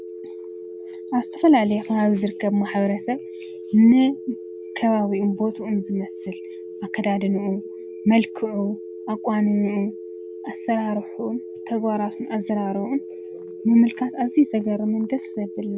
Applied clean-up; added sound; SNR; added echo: none; Telephone; 13 dB; none.